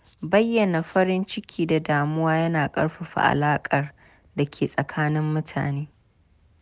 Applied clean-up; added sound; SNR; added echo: none; none; none; none.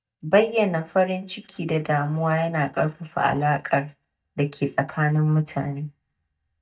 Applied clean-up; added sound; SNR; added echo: neural mask model DeepFilterNet 3.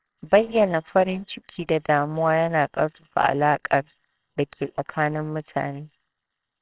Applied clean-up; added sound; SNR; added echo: neural separator model SepFormer WHAMR!.